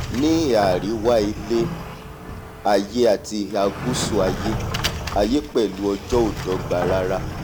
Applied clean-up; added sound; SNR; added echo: none; Sliding door; 7 dB; none.